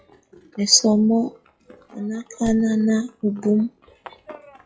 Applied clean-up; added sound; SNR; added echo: classical method log-MMSE.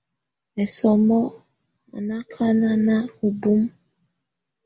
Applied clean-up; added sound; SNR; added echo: none; none; none; none.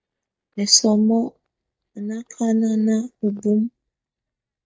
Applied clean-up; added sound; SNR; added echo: neural mask model DeepFilterNet 3.